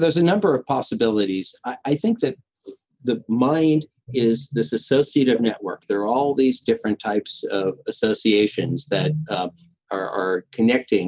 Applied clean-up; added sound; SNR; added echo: none; none; none; none.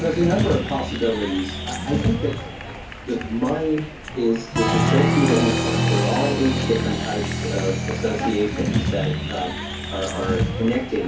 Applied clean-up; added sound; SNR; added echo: none; Applause; 0 dB; reverberation time 0.3 s.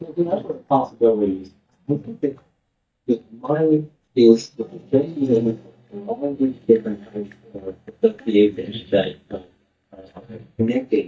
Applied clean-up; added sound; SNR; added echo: neural mask model DeepFilterNet 3.